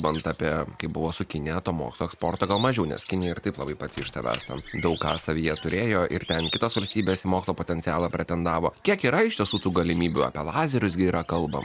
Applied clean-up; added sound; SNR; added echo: none; Bird + Squeak; 13 dB; none.